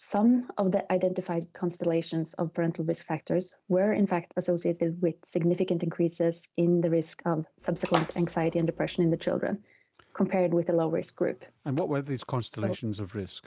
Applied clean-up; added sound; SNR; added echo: none; Splash, splatter; 10 dB; none.